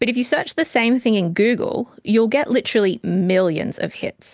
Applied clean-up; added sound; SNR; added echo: none; none; none; none.